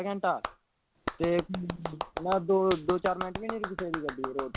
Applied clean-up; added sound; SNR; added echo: none; Clapping; 7 dB; none.